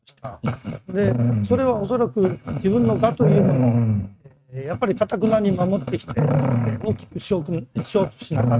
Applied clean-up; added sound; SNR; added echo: neural mask model RNNoise.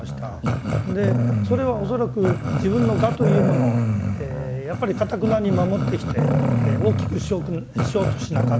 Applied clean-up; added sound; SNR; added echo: none; Growling; -3 dB; none.